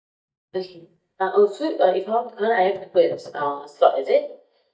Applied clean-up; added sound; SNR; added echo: neural mask model DeepFilterNet 3.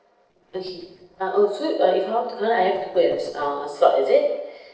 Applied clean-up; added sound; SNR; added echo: neural separator model SepFormer DNS4.